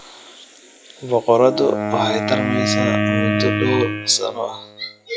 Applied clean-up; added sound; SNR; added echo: classical method log-MMSE.